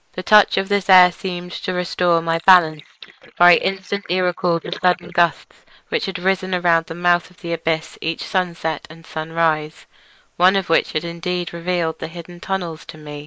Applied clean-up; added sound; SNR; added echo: neural mask model Resemble Enhance denoiser.